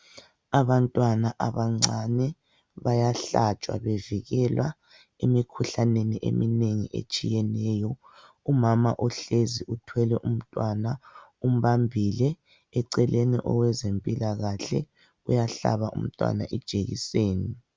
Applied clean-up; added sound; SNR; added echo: none; none; none; none.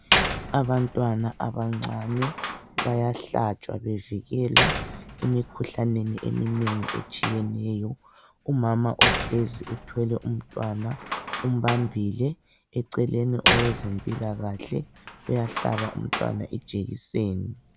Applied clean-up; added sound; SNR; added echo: none; Slam; 3 dB; none.